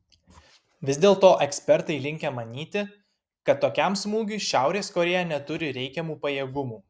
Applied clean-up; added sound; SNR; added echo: none; none; none; none.